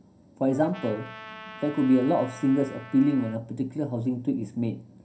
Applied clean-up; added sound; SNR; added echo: none; Trumpet; 18 dB; reverberation time 0.3 s.